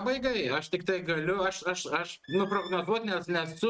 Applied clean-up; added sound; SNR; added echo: neural mask model RNNoise.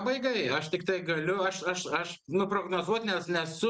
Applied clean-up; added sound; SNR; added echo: none; none; none; none.